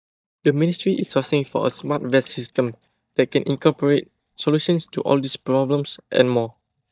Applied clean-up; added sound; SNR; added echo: neural mask model DeepFilterNet 3.